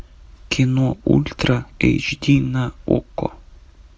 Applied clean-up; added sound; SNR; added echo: none; none; none; none.